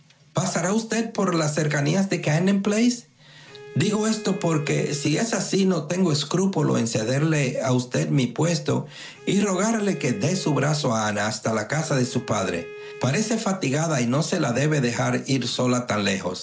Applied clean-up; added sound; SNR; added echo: none; Bowed string instrument; 17 dB; none.